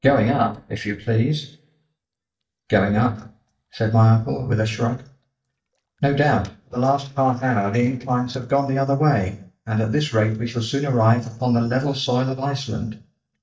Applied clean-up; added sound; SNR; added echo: neural mask model DeepFilterNet 3.